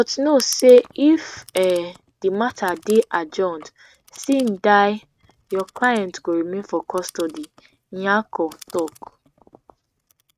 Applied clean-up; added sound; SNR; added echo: neural mask model RNNoise.